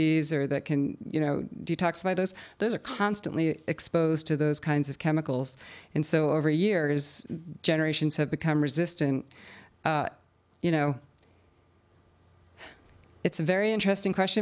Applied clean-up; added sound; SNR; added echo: none; none; none; none.